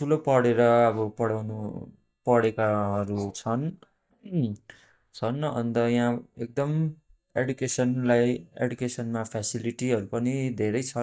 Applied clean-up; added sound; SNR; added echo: neural mask model DeepFilterNet 3.